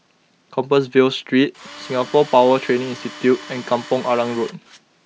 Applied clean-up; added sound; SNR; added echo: none; Tools; 17 dB; none.